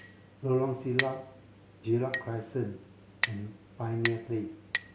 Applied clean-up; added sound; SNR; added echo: none; Chink, clink; -5 dB; none.